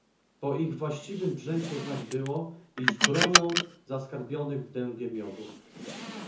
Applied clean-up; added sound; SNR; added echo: none; Car; 0 dB; reverberation time 0.6 s.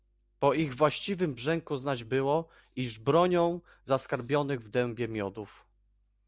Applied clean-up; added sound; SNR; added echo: none; none; none; none.